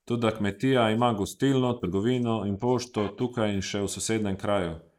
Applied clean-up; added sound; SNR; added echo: neural mask model Resemble Enhance denoiser.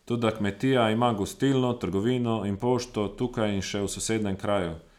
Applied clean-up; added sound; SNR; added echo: none; none; none; none.